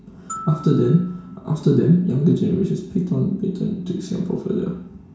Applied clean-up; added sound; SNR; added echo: none; Glockenspiel; 19 dB; reverberation time 0.6 s.